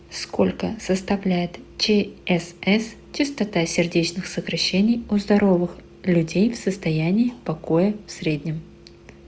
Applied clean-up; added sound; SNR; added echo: none; none; none; none.